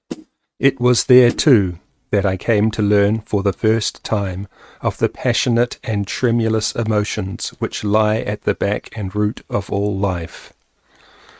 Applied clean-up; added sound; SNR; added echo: neural mask model RNNoise.